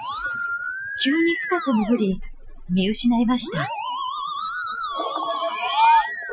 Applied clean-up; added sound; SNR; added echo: classical method Wiener filter.